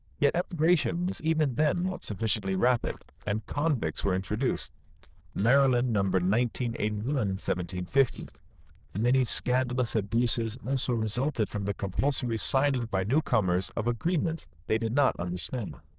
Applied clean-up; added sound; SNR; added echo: neural diffusion model UNIVERSE++.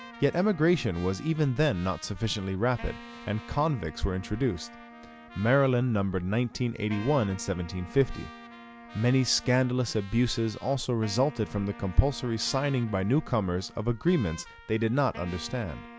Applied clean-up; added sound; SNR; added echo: none; Wind instrument, woodwind instrument + Trumpet; 19 dB; none.